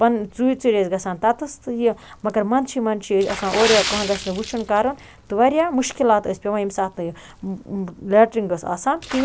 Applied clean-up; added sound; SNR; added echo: none; Water / Splash, splatter; 13 dB; none.